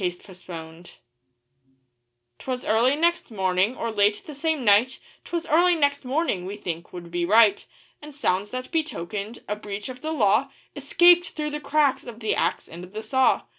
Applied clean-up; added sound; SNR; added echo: none; none; none; none.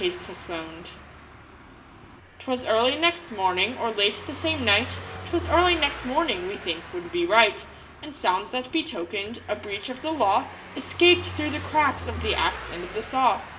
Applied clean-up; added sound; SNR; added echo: none; Car passing by / Engine; 13 dB; reverberation time 0.6 s.